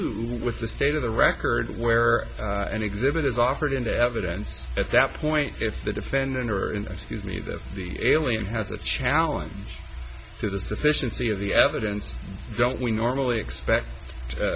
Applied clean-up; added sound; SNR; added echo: none; none; none; none.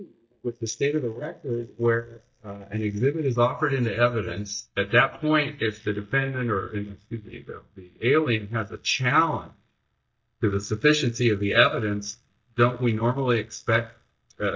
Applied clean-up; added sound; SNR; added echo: neural mask model DeepFilterNet 3.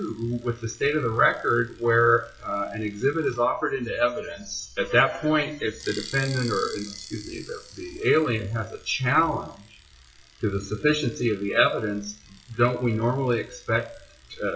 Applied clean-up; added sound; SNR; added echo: classical method WPE with log-MMSE.